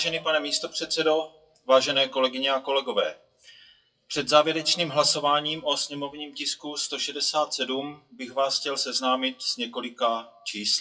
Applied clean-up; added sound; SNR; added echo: classical method WPE with log-MMSE.